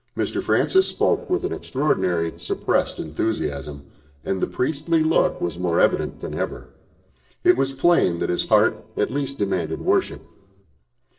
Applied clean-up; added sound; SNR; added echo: neural separator model SepFormer DNS4.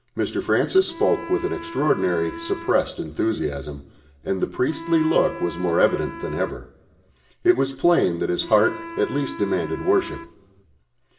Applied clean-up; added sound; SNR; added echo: none; Wind instrument, woodwind instrument; 14 dB; reverberation time 1.4 s.